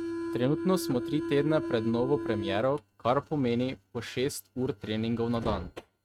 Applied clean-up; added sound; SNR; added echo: neural mask model RNNoise.